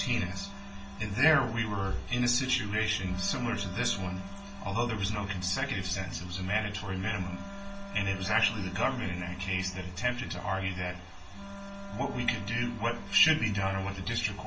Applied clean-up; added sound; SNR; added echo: none; Wind instrument, woodwind instrument; 15 dB; reverberation time 0.3 s.